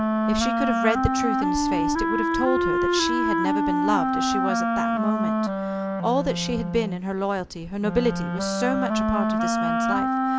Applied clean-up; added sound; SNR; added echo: none; Wind instrument, woodwind instrument; -4 dB; none.